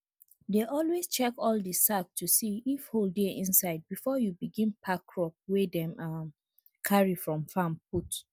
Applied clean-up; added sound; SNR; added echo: none; none; none; none.